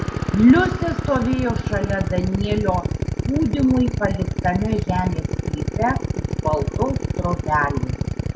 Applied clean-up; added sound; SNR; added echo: none; Drill; 2 dB; none.